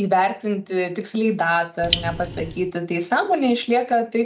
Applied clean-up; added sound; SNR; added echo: none; Raindrop; 6 dB; none.